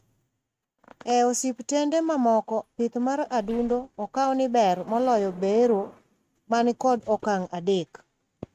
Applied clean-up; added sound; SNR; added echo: neural mask model RNNoise.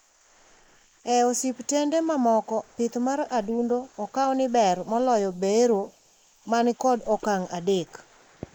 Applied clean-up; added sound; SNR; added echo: neural mask model Resemble Enhance denoiser.